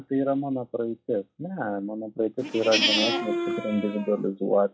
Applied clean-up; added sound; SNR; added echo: classical method log-MMSE.